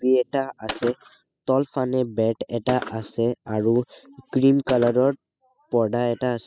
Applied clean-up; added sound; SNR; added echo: classical method spectral subtraction.